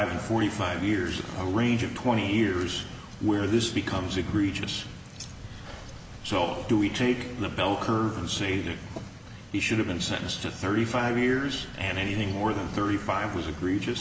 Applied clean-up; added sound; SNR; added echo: none; Bird; 17 dB; none.